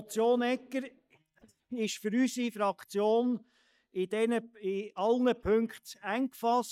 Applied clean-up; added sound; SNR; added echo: neural mask model DeepFilterNet 3.